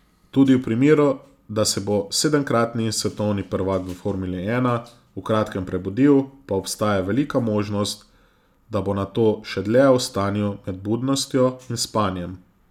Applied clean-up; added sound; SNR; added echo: none; none; none; none.